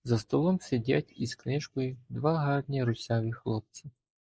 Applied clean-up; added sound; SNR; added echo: neural mask model Resemble Enhance denoiser.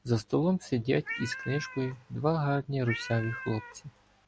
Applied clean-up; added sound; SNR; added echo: none; Cat; 11 dB; none.